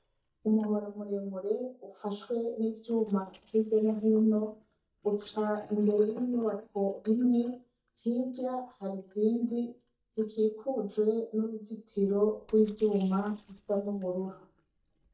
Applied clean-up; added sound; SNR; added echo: neural mask model DeepFilterNet 3.